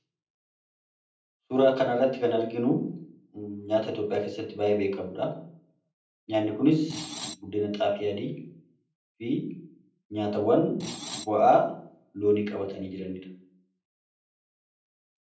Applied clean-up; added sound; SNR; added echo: none; Screech; 10 dB; reverberation time 0.6 s.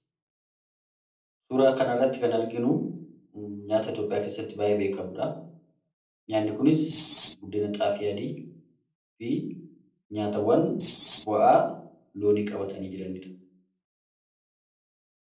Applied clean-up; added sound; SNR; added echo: neural separator model SepFormer DNS4.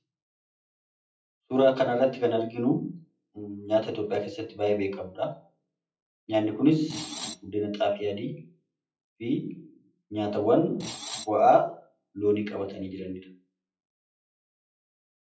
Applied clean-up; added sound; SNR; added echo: classical method WPE with log-MMSE.